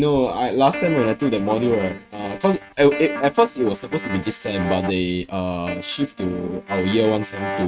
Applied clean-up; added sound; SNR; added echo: neural mask model RNNoise.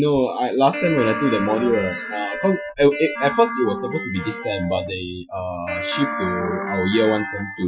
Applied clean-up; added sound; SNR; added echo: classical method Wiener filter.